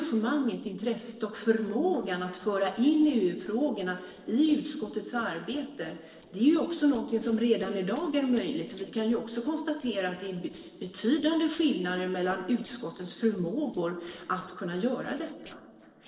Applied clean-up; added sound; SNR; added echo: neural separator model SepFormer DNS4.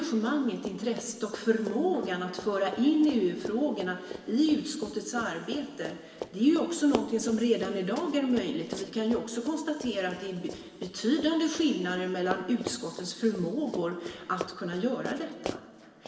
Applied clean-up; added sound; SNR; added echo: none; Run; 13 dB; reverberation time 1.8 s.